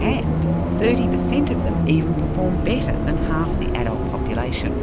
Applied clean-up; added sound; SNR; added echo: none; Bus; -4 dB; none.